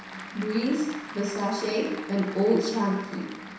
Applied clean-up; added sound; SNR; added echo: none; Applause / Crowd; 13 dB; reverberation time 0.7 s.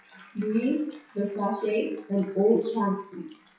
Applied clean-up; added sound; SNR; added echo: classical method WPE with log-MMSE.